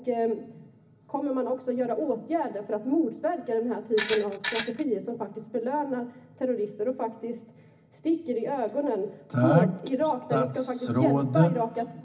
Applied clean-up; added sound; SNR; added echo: none; Tools; 6 dB; reverberation time 0.4 s.